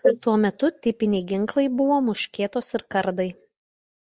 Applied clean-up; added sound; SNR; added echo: neural mask model Resemble Enhance denoiser.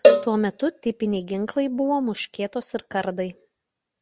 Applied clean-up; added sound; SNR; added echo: none; Cowbell; -3 dB; none.